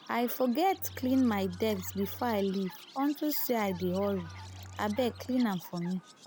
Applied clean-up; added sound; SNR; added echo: none; Bowed string instrument + Chirp, tweet; 16 dB; none.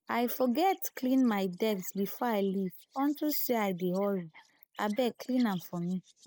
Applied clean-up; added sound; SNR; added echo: neural mask model Resemble Enhance denoiser.